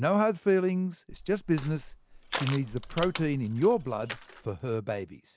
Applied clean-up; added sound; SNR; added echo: none; Crushing; 12 dB; none.